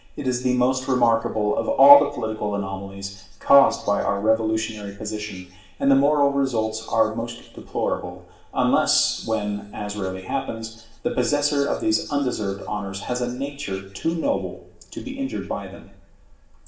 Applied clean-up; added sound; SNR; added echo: none; none; none; reverberation time 0.8 s.